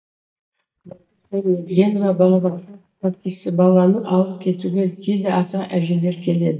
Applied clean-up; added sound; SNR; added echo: neural mask model DeepFilterNet 3.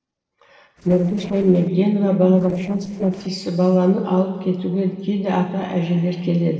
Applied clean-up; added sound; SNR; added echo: neural separator model SepFormer DNS4.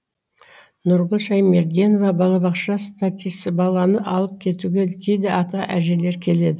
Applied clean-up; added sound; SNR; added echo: none; none; none; none.